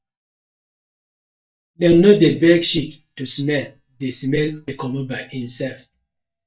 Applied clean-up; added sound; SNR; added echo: neural mask model DeepFilterNet 3.